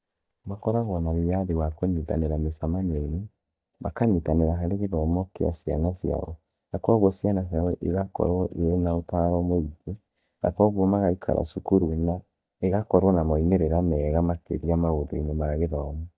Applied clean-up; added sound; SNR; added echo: neural mask model DeepFilterNet 3.